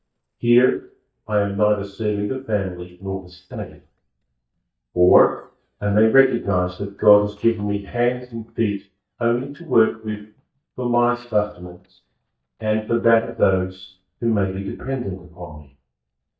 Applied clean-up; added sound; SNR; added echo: neural mask model DeepFilterNet 3.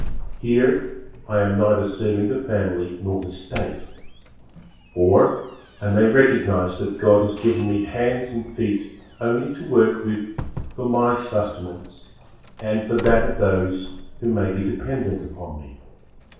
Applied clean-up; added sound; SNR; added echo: none; Doorbell; 12 dB; reverberation time 0.7 s.